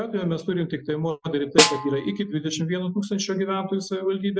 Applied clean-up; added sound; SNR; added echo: classical method Wiener filter.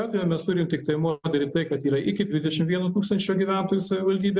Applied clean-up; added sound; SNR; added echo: none; none; none; none.